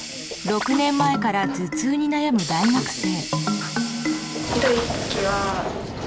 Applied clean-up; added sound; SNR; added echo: none; Guitar + Hiss; 10 dB; none.